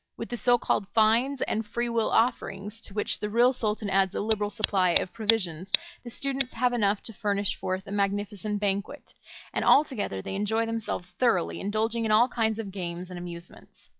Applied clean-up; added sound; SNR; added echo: classical method log-MMSE.